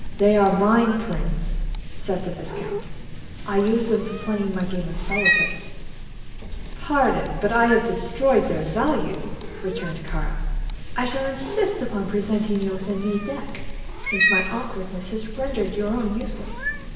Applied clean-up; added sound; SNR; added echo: none; Cat; 3 dB; reverberation time 1.2 s.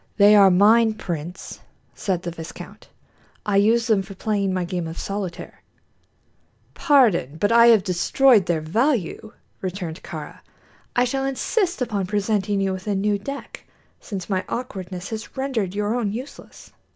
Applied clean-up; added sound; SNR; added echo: none; none; none; none.